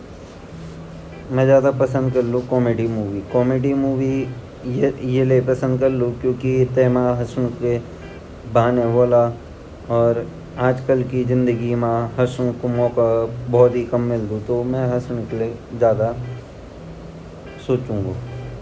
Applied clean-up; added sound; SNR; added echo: none; Electric guitar; 15 dB; none.